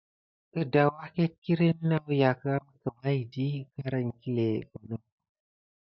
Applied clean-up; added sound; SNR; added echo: neural mask model DeepFilterNet 3.